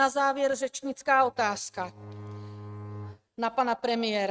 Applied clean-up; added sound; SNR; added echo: neural mask model RNNoise.